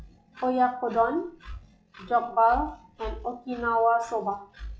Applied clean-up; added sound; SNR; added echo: classical method log-MMSE.